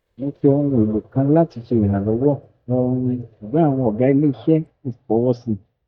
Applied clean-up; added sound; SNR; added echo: neural mask model DeepFilterNet 3.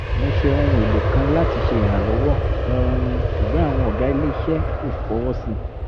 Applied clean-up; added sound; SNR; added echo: none; Aircraft; -4 dB; none.